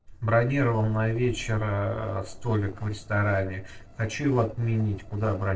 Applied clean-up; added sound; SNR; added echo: neural separator model SepFormer DNS4.